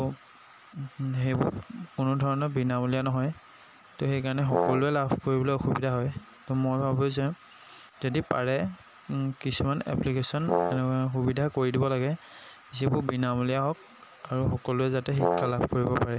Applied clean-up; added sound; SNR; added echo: none; Brass instrument; 1 dB; none.